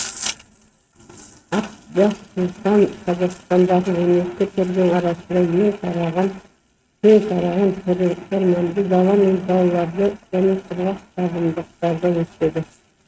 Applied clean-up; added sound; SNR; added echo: neural mask model RNNoise.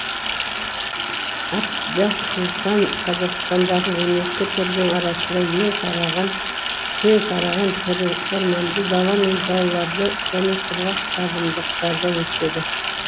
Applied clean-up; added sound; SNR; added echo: none; Sink (filling or washing); -1 dB; none.